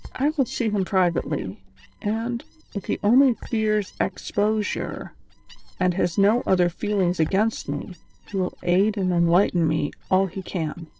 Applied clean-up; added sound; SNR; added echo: neural separator model SepFormer DNS4.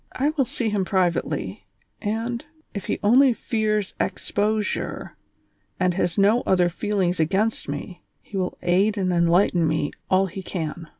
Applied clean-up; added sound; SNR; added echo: none; none; none; none.